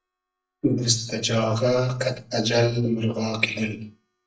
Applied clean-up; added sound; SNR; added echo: neural mask model DeepFilterNet 3.